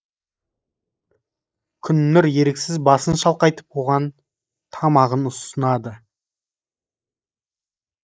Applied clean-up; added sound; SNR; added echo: neural mask model Resemble Enhance denoiser.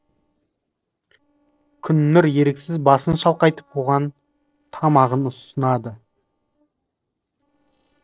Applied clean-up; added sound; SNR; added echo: neural separator model SepFormer DNS4.